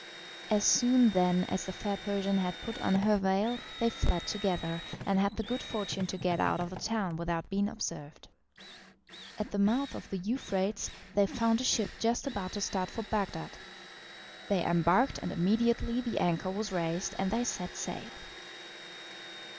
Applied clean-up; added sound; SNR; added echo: none; Drill; 15 dB; none.